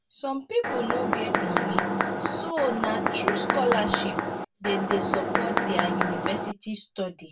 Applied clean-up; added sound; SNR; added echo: none; Mechanisms; -3 dB; reverberation time 0.1 s.